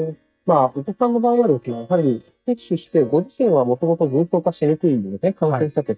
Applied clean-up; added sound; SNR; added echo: neural mask model DeepFilterNet 3.